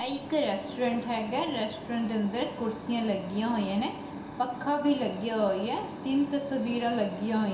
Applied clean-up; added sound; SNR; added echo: none; none; none; reverberation time 0.7 s.